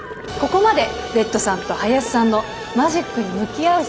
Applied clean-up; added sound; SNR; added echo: none; Boiling; 13 dB; none.